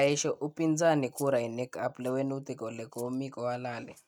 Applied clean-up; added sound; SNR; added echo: neural mask model RNNoise.